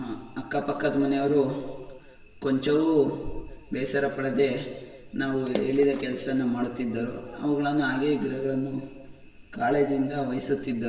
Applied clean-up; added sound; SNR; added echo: none; Water / Splash, splatter; 14 dB; reverberation time 1.3 s.